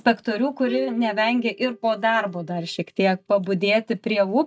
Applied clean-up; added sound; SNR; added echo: neural mask model DeepFilterNet 3.